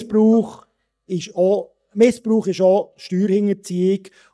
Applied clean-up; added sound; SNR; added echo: neural mask model DeepFilterNet 3.